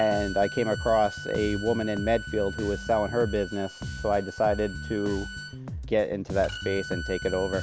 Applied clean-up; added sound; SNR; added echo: none; Bowed string instrument + Bass guitar; 8 dB; none.